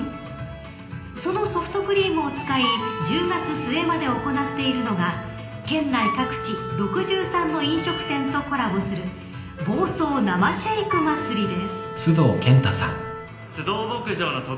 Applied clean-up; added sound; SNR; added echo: none; Wind instrument, woodwind instrument; 8 dB; reverberation time 0.8 s.